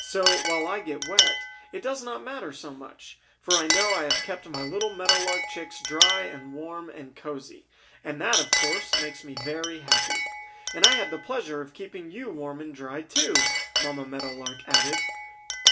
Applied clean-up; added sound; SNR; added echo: none; Chink, clink; -5 dB; reverberation time 0.2 s.